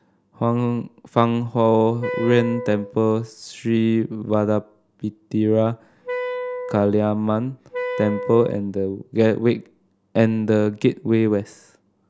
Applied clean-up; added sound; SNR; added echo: none; Wind instrument, woodwind instrument; 9 dB; none.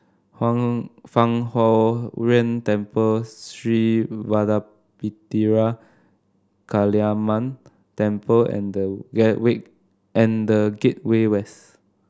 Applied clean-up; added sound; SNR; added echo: none; none; none; none.